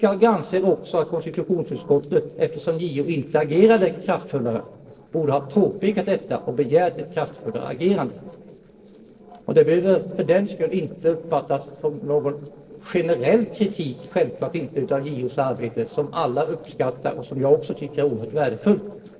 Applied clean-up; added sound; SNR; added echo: neural separator model SepFormer DNS4.